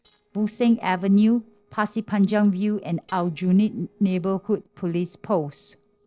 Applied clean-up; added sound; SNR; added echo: neural separator model SepFormer DNS4.